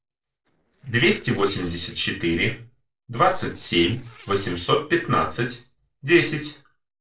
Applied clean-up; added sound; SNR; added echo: neural separator model SepFormer DNS4.